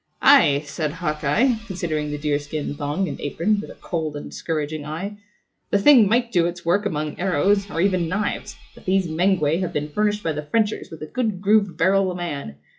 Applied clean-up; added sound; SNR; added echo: classical method log-MMSE.